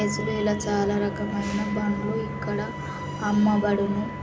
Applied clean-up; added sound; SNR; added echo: none; Wind instrument, woodwind instrument; 14 dB; none.